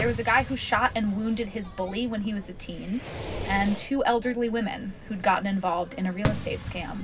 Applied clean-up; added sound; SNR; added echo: none; Fireworks; 8 dB; reverberation time 0.4 s.